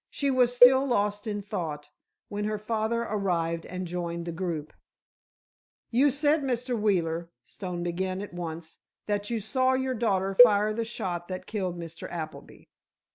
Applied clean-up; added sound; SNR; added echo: neural mask model RNNoise.